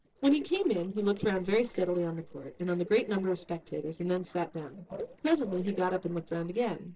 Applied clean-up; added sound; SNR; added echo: neural separator model SepFormer DNS4.